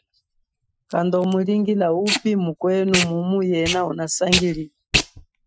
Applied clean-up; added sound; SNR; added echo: classical method Wiener filter.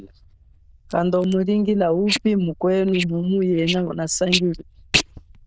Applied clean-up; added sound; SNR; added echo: neural diffusion model UNIVERSE++.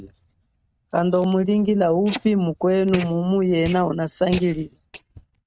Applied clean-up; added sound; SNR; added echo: neural mask model RNNoise.